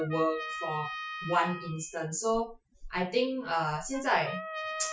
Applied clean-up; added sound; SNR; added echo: classical method Wiener filter.